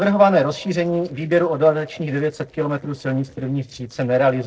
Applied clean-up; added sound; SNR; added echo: neural separator model SepFormer DNS4.